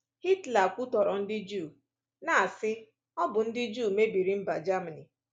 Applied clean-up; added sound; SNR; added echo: none; none; none; none.